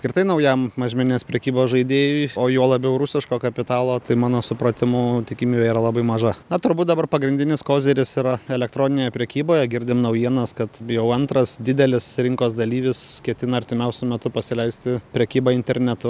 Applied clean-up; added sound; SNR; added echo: none; none; none; none.